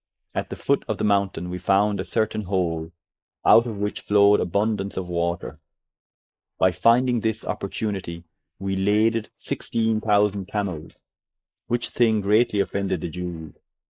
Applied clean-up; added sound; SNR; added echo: neural mask model Resemble Enhance denoiser.